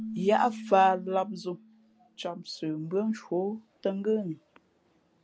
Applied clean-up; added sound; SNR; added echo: none; Keyboard (musical); 15 dB; none.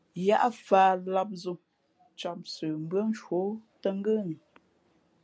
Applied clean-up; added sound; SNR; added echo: none; none; none; none.